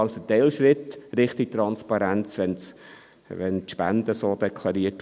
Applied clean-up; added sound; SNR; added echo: none; none; none; none.